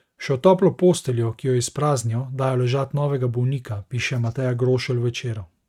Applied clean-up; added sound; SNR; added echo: neural mask model RNNoise.